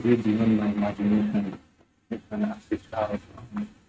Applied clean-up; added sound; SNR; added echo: neural mask model RNNoise.